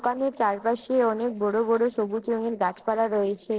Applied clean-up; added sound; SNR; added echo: neural separator model SepFormer DNS4.